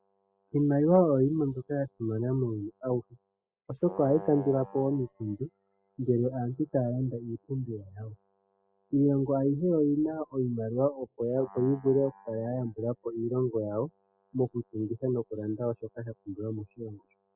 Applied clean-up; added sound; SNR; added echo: classical method spectral subtraction.